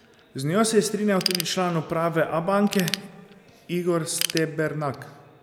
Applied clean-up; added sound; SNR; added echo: none; Ratchet, pawl / Tools; 11 dB; none.